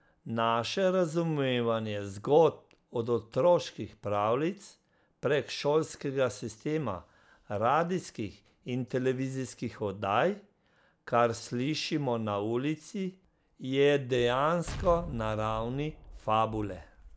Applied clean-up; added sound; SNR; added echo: none; Explosion; 11 dB; none.